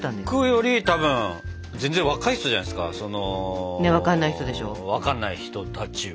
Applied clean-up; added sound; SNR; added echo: none; Glockenspiel; 18 dB; none.